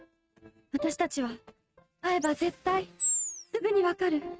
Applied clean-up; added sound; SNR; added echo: neural mask model RNNoise.